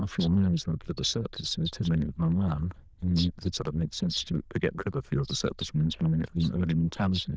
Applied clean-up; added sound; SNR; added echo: neural diffusion model UNIVERSE++.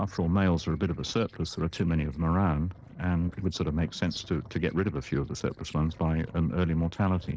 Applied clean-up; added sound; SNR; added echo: neural separator model SepFormer DNS4.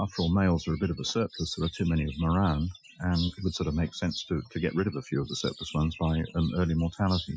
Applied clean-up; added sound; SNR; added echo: classical method Wiener filter.